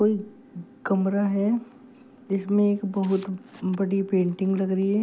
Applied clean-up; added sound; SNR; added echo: none; none; none; none.